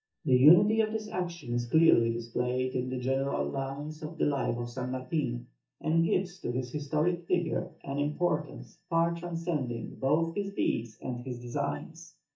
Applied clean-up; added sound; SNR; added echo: neural mask model DeepFilterNet 3.